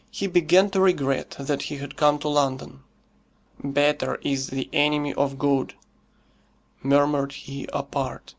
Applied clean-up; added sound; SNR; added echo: none; none; none; none.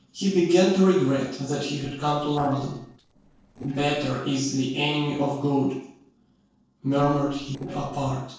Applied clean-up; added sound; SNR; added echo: neural separator model SepFormer DNS4.